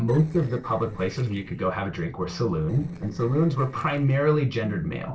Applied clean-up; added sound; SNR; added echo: neural separator model SepFormer DNS4.